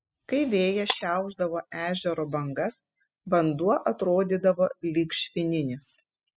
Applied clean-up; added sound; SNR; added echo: classical method spectral subtraction.